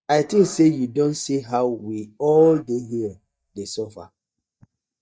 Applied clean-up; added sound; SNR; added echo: neural mask model DeepFilterNet 3.